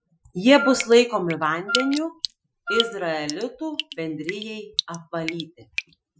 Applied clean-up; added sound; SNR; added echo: classical method Wiener filter.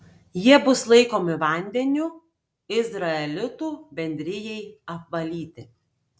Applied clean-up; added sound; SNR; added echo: none; none; none; none.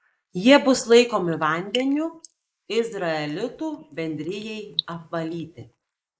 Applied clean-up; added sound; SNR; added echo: neural mask model Resemble Enhance denoiser.